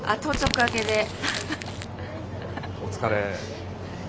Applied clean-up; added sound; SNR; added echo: none; Crumpling, crinkling; 4 dB; none.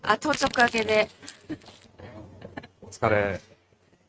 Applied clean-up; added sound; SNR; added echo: neural mask model RNNoise.